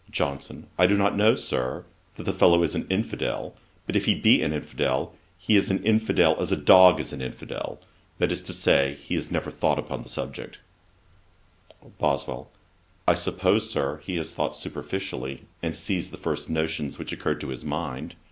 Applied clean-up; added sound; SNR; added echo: none; none; none; none.